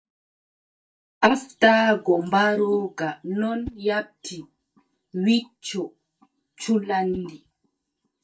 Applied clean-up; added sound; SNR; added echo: neural mask model DeepFilterNet 3.